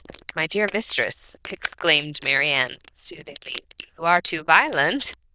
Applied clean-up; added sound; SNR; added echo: neural diffusion model UNIVERSE++.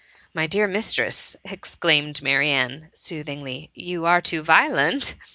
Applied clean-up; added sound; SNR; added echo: none; none; none; none.